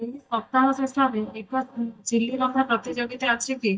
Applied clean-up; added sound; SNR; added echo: neural mask model DeepFilterNet 3.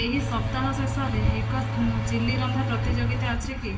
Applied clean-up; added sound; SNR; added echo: none; Engine / Domestic sounds, home sounds; 1 dB; reverberation time 1.9 s.